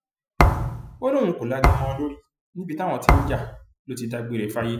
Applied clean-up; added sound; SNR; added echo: classical method Wiener filter.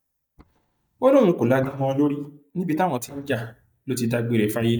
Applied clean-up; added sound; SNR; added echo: neural mask model DeepFilterNet 3.